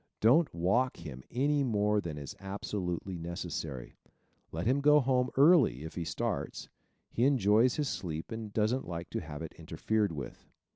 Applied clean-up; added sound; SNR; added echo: none; none; none; none.